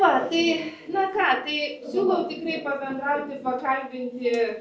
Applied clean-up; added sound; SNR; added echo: none; none; none; none.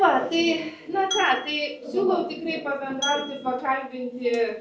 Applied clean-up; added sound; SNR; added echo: none; Glass; 12 dB; none.